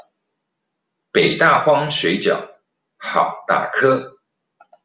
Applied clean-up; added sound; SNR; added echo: none; none; none; none.